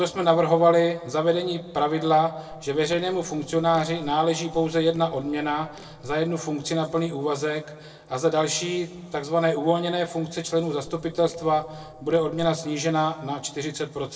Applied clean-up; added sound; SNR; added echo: neural separator model SepFormer DNS4.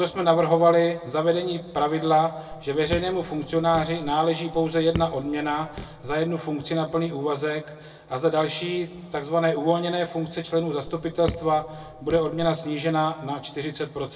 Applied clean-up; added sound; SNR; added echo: none; Raindrop / Drip; 13 dB; reverberation time 1.3 s.